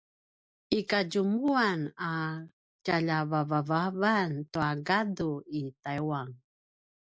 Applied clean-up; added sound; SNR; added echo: none; none; none; none.